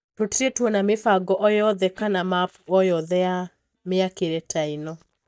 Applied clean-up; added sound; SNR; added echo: neural mask model DeepFilterNet 3.